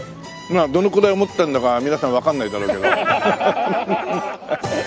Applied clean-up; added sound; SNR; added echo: none; none; none; none.